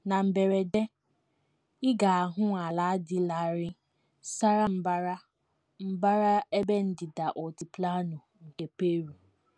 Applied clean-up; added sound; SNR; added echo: none; none; none; none.